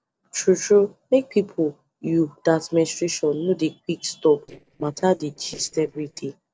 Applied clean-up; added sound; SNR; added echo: neural separator model SepFormer DNS4.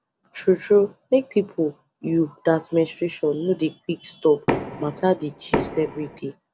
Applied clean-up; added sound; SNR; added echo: none; Knock; 5 dB; none.